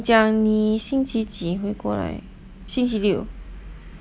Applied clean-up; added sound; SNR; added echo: none; none; none; none.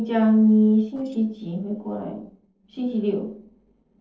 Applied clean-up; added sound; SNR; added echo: neural separator model SepFormer DNS4.